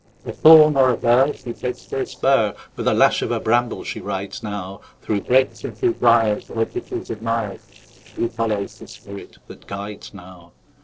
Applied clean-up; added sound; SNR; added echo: neural separator model SepFormer DNS4.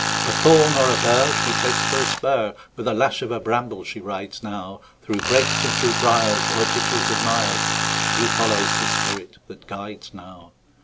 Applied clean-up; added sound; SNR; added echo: none; Tools; 0 dB; none.